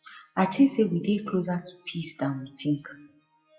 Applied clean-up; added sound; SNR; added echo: classical method WPE with log-MMSE.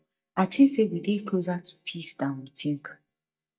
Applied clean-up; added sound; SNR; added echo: neural mask model DeepFilterNet 3.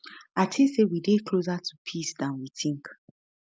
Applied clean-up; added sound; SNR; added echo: none; none; none; none.